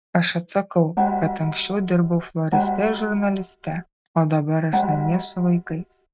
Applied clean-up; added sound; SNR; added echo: neural mask model RNNoise.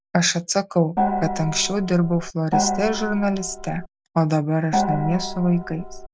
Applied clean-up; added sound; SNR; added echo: none; Gong; 3 dB; none.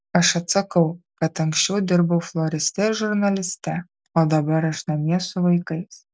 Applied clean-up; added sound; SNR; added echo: none; none; none; none.